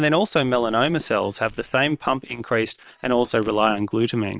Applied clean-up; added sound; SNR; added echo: neural separator model SepFormer WHAM!.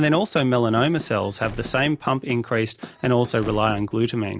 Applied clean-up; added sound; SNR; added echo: none; Squeak / Slam / Wood + Knock / Wood; 17 dB; none.